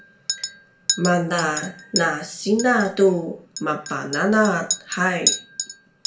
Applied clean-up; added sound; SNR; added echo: none; Chink, clink; 7 dB; reverberation time 0.4 s.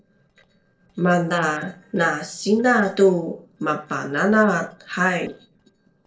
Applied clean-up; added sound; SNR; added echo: neural separator model SepFormer DNS4.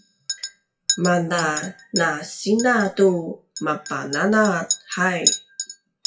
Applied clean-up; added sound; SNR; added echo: classical method WPE with log-MMSE.